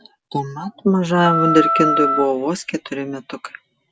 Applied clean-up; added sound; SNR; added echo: none; Wind instrument, woodwind instrument; 1 dB; none.